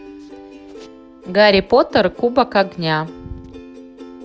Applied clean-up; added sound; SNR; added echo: none; Plucked string instrument; 19 dB; none.